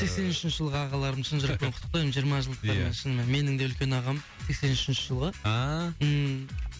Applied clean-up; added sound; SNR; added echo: none; none; none; none.